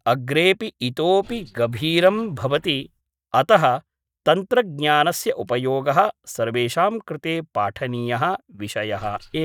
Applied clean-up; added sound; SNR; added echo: neural mask model DeepFilterNet 3.